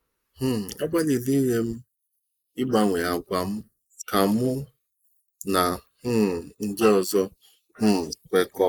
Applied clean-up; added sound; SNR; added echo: neural mask model Resemble Enhance denoiser.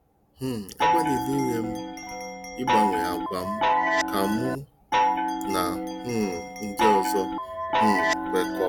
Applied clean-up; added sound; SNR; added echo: none; Chime; -4 dB; none.